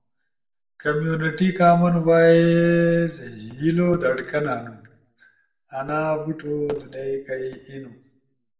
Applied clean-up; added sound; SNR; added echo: none; none; none; reverberation time 0.5 s.